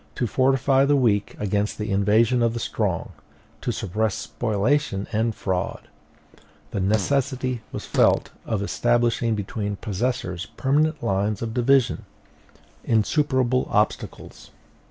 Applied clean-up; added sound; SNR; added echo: none; Fart; 13 dB; none.